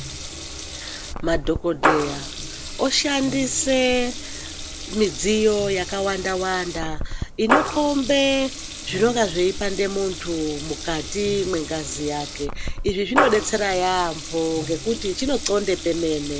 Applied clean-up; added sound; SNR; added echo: none; Water tap, faucet / Liquid; 5 dB; none.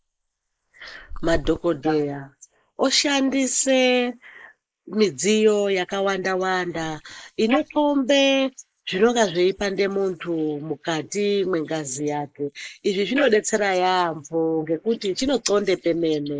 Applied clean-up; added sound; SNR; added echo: neural mask model Resemble Enhance denoiser.